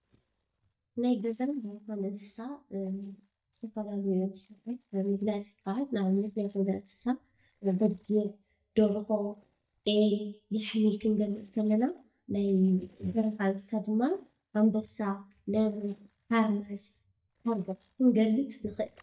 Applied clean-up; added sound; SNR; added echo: neural mask model DeepFilterNet 3.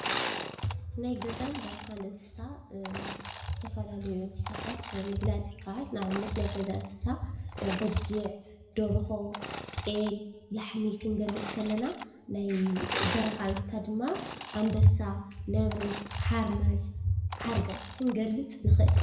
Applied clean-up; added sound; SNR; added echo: none; Sawing / Engine; 11 dB; reverberation time 0.8 s.